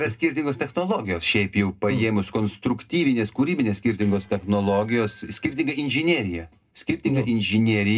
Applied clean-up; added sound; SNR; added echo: neural separator model SepFormer DNS4.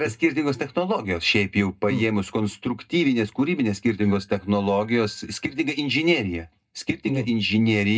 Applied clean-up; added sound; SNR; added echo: neural mask model DeepFilterNet 3.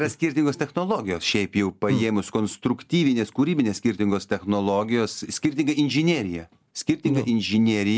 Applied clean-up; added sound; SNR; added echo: none; none; none; none.